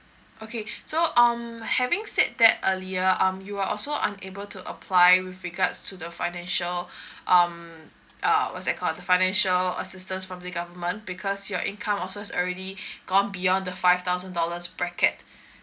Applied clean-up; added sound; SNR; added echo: none; none; none; none.